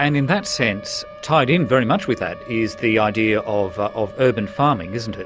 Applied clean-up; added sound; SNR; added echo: none; Siren; 17 dB; none.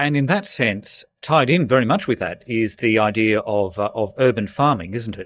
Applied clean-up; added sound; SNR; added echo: neural mask model DeepFilterNet 3.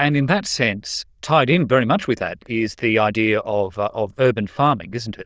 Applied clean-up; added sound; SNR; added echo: neural diffusion model UNIVERSE++.